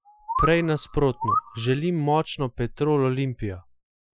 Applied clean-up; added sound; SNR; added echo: classical method Wiener filter.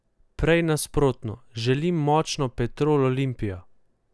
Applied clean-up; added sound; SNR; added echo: none; none; none; none.